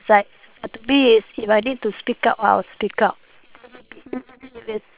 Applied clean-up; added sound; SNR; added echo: neural separator model SepFormer WHAM!.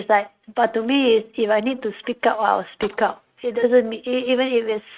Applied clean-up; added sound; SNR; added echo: neural mask model RNNoise.